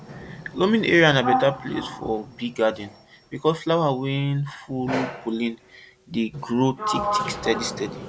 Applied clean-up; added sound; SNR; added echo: none; Sliding door; 8 dB; none.